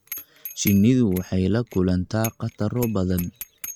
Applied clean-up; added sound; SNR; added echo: neural mask model RNNoise.